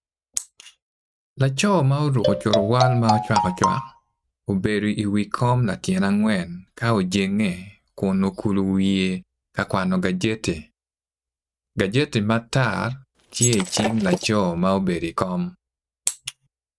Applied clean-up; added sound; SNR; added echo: neural mask model RNNoise.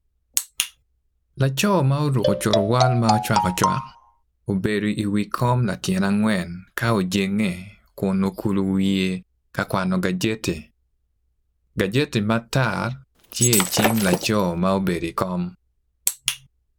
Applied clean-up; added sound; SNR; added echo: none; Shatter + Marimba, xylophone; 1 dB; none.